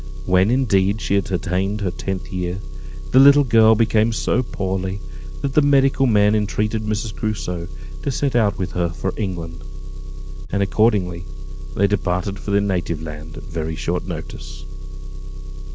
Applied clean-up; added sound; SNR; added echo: none; Engine; 6 dB; none.